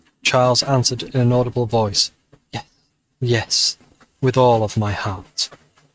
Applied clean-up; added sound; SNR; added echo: neural mask model RNNoise.